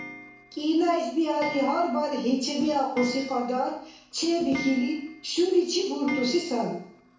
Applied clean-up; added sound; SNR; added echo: none; Clock; 15 dB; reverberation time 0.7 s.